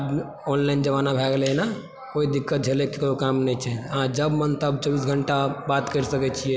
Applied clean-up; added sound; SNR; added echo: none; none; none; none.